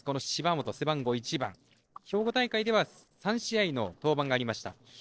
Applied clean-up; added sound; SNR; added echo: neural separator model SepFormer DNS4.